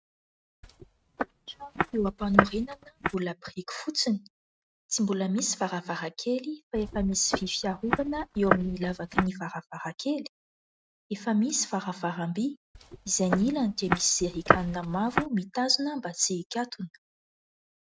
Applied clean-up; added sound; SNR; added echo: neural mask model RNNoise.